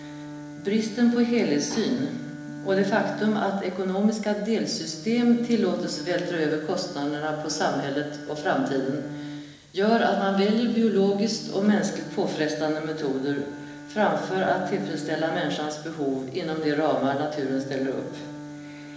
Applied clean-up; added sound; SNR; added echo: none; Bowed string instrument; 14 dB; reverberation time 1.0 s.